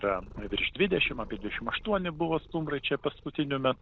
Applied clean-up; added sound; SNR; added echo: none; Purr; 16 dB; none.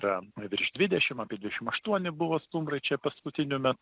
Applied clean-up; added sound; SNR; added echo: none; none; none; none.